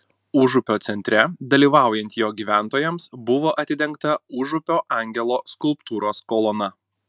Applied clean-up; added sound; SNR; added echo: none; none; none; none.